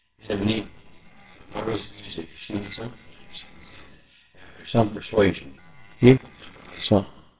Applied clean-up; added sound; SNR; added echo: neural separator model SepFormer WHAMR!.